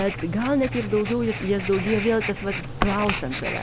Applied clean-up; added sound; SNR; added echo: none; Writing; 5 dB; none.